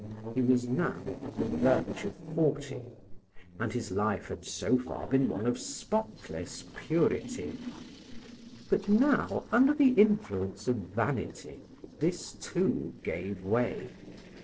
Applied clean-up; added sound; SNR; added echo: neural separator model SepFormer DNS4.